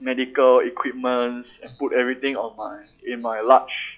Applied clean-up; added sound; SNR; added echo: classical method log-MMSE.